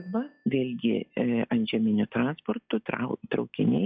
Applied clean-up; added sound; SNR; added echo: classical method log-MMSE.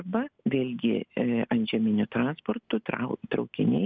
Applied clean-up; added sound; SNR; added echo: none; none; none; none.